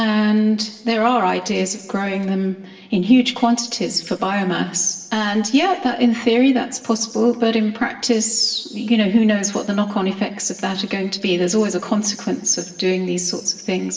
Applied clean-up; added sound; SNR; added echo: none; none; none; reverberation time 0.9 s.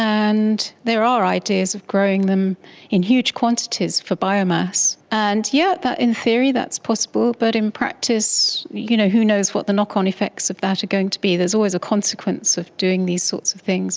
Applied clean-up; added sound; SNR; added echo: none; none; none; none.